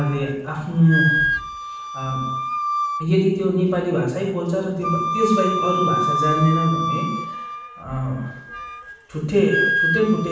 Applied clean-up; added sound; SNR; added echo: none; Wind instrument, woodwind instrument; 3 dB; reverberation time 0.7 s.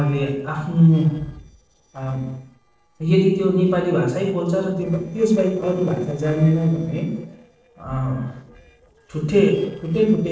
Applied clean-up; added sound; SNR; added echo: neural separator model SepFormer DNS4.